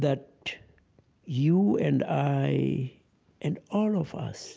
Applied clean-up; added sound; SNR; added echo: none; none; none; none.